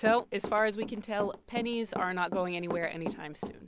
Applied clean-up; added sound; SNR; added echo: none; Run; 9 dB; none.